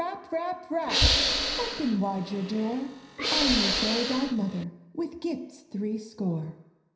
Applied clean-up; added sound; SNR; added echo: none; Hiss / Breathing; -2 dB; reverberation time 0.9 s.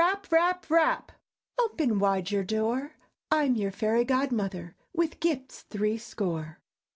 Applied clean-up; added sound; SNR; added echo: none; none; none; none.